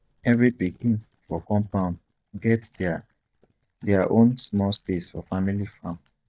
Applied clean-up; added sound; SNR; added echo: neural mask model DeepFilterNet 3.